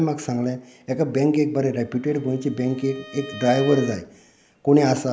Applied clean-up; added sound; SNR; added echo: none; Bowed string instrument; 19 dB; none.